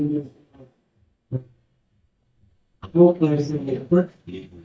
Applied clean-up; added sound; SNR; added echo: neural mask model DeepFilterNet 3.